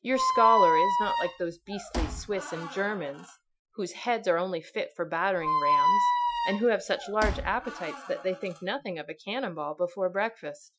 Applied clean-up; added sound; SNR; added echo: classical method Wiener filter.